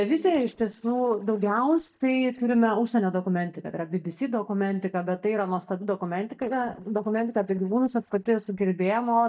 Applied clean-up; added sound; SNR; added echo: neural mask model DeepFilterNet 3.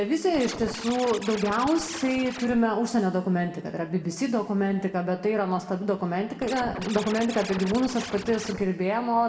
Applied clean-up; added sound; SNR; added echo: none; Scratching (performance technique); 12 dB; reverberation time 0.9 s.